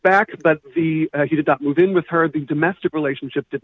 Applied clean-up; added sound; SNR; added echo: none; none; none; none.